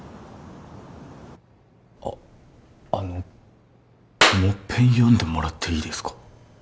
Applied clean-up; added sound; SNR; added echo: none; Clapping; 0 dB; none.